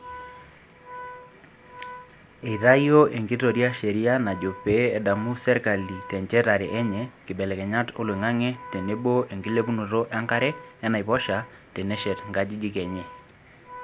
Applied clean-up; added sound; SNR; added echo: none; Organ; 18 dB; none.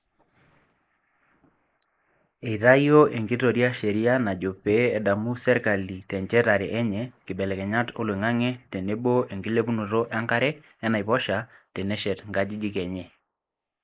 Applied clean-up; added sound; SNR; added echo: neural mask model Resemble Enhance denoiser.